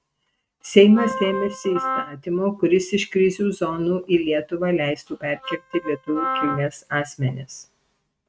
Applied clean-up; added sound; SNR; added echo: neural mask model RNNoise.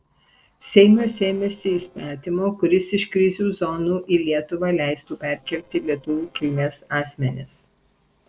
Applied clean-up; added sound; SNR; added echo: neural separator model SepFormer DNS4.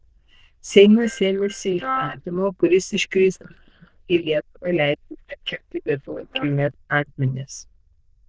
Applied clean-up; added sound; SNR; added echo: neural diffusion model UNIVERSE++.